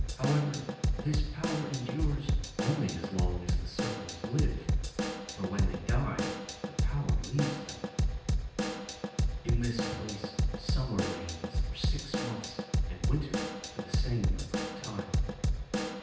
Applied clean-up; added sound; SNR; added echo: none; Drum / Drum kit; -5 dB; reverberation time 0.9 s.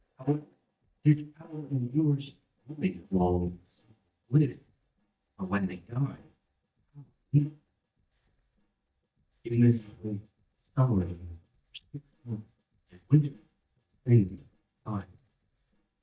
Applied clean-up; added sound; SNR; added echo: neural mask model DeepFilterNet 3.